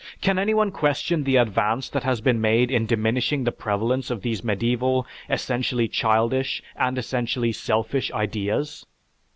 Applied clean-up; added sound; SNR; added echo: none; none; none; none.